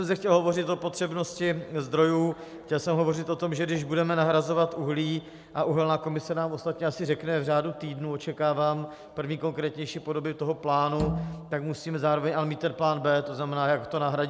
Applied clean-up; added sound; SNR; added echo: none; Bowed string instrument; 7 dB; none.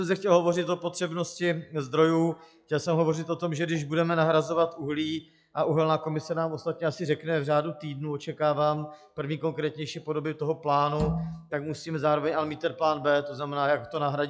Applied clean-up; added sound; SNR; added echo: classical method log-MMSE.